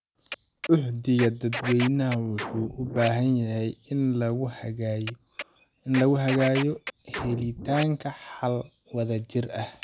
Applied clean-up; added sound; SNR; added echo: none; Scratching (performance technique); 12 dB; none.